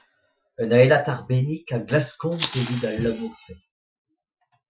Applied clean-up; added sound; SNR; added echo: classical method Wiener filter.